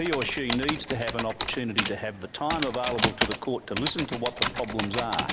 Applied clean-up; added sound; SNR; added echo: none; Typing; 1 dB; none.